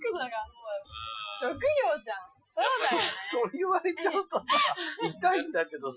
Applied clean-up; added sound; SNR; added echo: classical method Wiener filter.